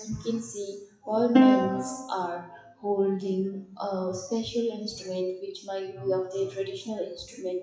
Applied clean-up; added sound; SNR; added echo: classical method WPE with log-MMSE.